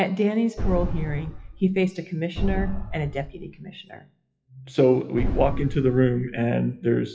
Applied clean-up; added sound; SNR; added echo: classical method WPE with log-MMSE.